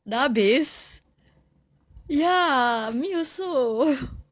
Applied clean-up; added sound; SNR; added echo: none; none; none; none.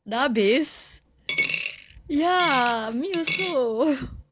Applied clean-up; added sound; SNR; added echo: none; Coin (dropping); 6 dB; none.